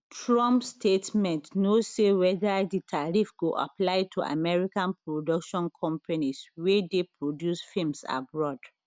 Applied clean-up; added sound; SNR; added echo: none; none; none; none.